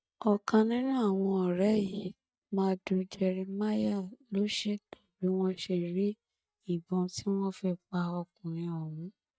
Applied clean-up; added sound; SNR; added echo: neural mask model DeepFilterNet 3.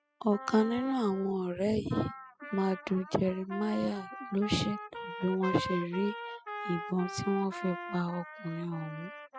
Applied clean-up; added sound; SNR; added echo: classical method spectral subtraction.